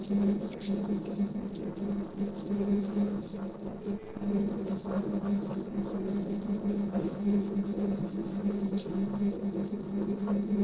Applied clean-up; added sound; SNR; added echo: neural separator model SepFormer DNS4.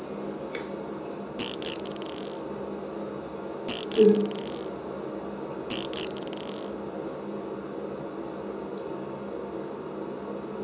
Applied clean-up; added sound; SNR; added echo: none; Fart; 10 dB; reverberation time 0.6 s.